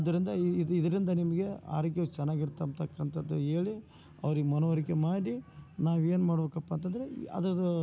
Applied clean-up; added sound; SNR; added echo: none; none; none; none.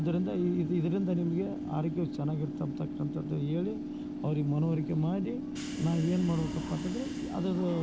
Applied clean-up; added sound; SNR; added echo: none; Subway, metro, underground / Train; 6 dB; none.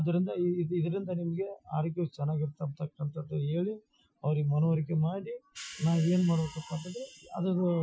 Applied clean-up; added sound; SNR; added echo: classical method Wiener filter.